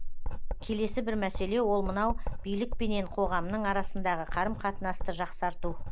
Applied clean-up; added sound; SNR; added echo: none; Writing; 0 dB; none.